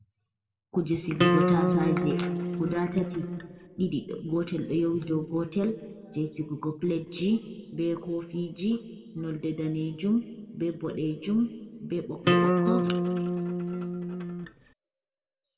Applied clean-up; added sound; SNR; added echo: none; Acoustic guitar; -4 dB; reverberation time 1.5 s.